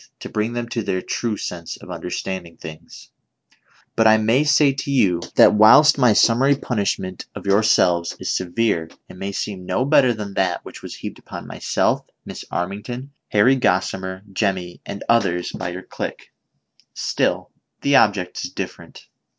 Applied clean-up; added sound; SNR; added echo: none; none; none; none.